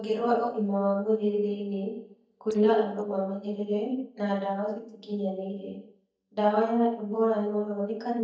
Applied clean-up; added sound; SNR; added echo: neural mask model DeepFilterNet 3.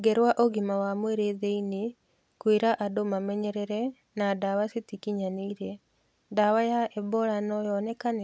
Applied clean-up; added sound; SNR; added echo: none; none; none; none.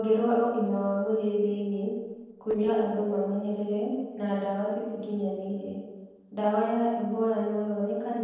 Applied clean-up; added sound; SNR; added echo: neural separator model SepFormer DNS4.